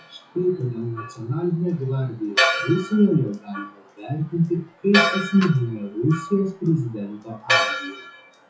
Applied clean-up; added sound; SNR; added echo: classical method WPE with log-MMSE.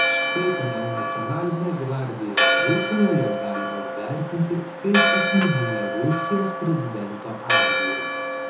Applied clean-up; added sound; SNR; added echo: none; Church bell; -1 dB; reverberation time 0.5 s.